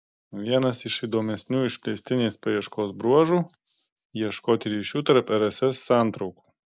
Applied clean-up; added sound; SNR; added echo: none; none; none; none.